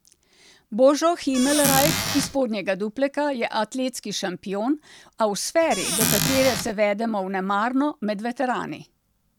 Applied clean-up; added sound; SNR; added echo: none; Squeak / Cupboard open or close; 1 dB; none.